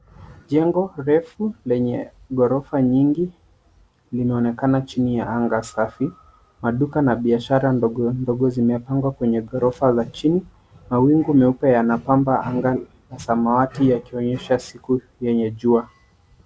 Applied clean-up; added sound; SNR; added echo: none; none; none; none.